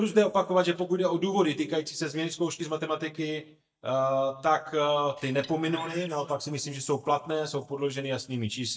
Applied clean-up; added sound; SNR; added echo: neural mask model DeepFilterNet 3.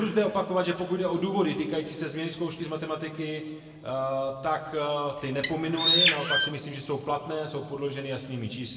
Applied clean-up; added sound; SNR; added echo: none; Bird; -4 dB; reverberation time 1.4 s.